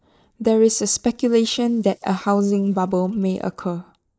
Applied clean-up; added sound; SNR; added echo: neural mask model Resemble Enhance denoiser.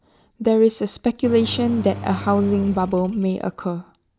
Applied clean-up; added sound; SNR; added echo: none; Engine; 13 dB; none.